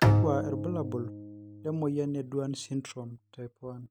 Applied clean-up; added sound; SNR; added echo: none; Bowed string instrument; -3 dB; none.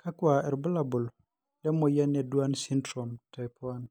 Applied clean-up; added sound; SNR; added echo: none; none; none; none.